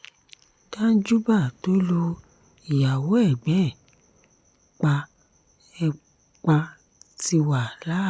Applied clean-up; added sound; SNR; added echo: none; none; none; none.